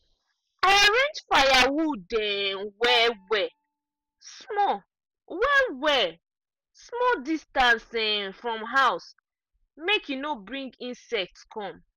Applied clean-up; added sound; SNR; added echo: none; Bowed string instrument; 16 dB; none.